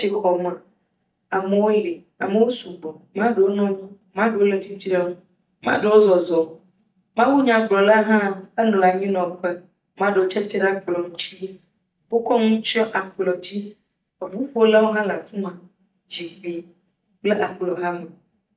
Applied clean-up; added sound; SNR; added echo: neural mask model DeepFilterNet 3.